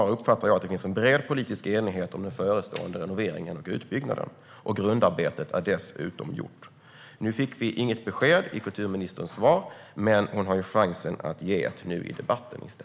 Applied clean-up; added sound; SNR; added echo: none; none; none; none.